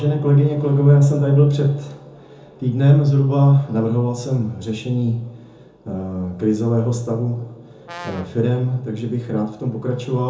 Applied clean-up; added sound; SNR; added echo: none; Brass instrument; 18 dB; reverberation time 0.6 s.